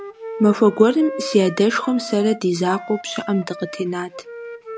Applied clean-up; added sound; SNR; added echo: none; Wind instrument, woodwind instrument; 14 dB; none.